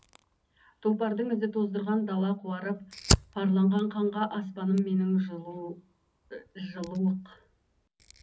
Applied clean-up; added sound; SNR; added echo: none; Fire; 7 dB; reverberation time 0.4 s.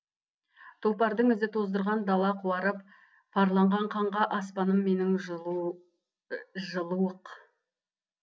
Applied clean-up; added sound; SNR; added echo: none; none; none; none.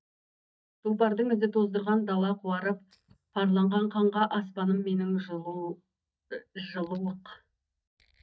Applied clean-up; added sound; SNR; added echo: neural mask model DeepFilterNet 3.